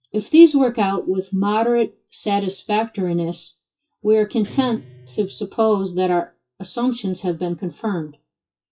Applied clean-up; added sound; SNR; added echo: classical method WPE with log-MMSE.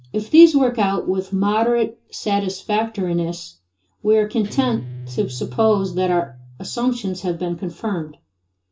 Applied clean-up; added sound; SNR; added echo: none; Guitar; 18 dB; reverberation time 0.2 s.